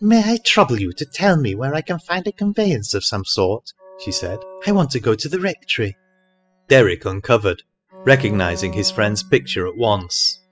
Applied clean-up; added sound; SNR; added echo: classical method spectral subtraction.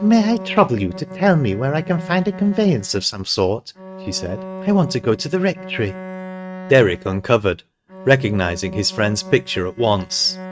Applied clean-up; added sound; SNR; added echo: neural mask model RNNoise.